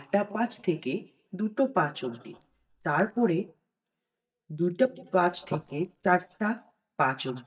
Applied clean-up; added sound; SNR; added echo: neural mask model DeepFilterNet 3.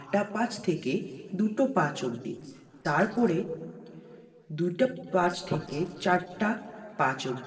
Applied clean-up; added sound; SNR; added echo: neural separator model SepFormer DNS4.